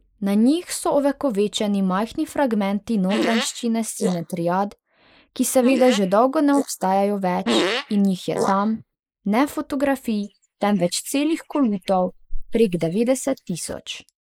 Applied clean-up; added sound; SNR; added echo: neural mask model Resemble Enhance denoiser.